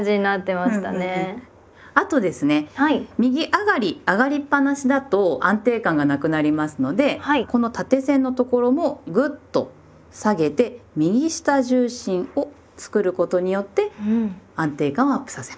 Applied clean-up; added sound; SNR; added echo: none; none; none; none.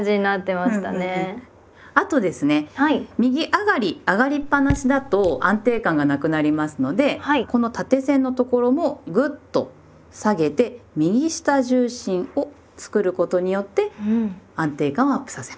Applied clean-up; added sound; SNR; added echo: none; Raindrop / Drip; 10 dB; none.